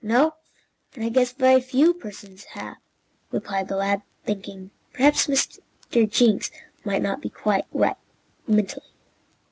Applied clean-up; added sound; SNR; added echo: none; none; none; none.